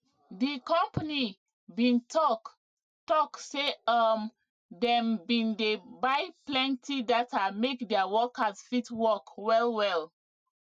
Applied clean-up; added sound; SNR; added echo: none; none; none; none.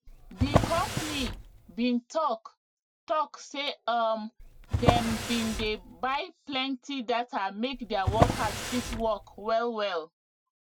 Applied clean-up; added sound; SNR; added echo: none; Drawer open or close; -1 dB; none.